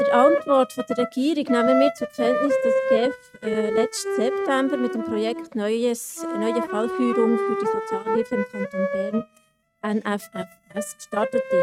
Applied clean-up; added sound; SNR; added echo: neural mask model RNNoise.